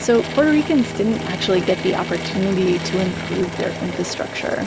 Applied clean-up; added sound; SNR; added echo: none; Bowed string instrument + Drill / Mechanisms; 8 dB; none.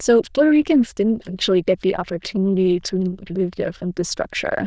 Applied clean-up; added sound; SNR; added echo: neural diffusion model UNIVERSE++.